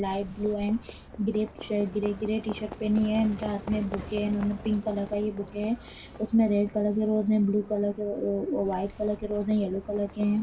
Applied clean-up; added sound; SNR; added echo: none; Livestock, farm animals, working animals; 15 dB; reverberation time 0.2 s.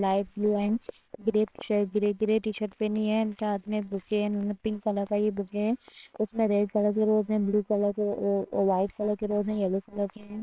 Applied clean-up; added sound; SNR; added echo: neural separator model SepFormer WHAMR!.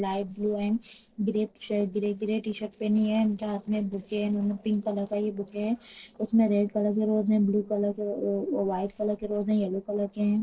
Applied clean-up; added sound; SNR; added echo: neural separator model SepFormer DNS4.